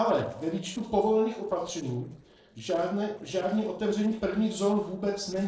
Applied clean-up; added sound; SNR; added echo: neural separator model SepFormer DNS4.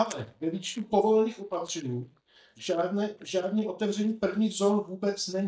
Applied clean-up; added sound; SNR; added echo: neural mask model DeepFilterNet 3.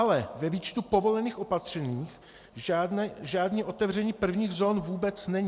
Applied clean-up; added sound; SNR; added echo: none; none; none; none.